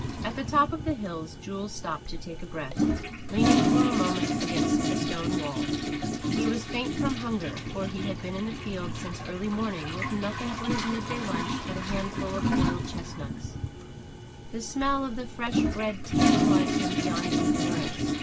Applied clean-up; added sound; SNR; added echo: none; Toilet flush; -4 dB; none.